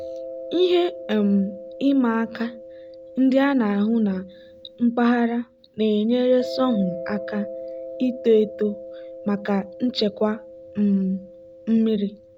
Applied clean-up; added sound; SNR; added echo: none; Mallet percussion; 14 dB; none.